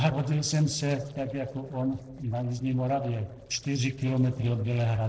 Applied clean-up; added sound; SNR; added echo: neural separator model SepFormer DNS4.